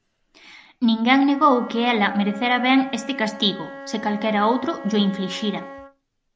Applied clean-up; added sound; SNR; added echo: none; Wind instrument, woodwind instrument; 16 dB; none.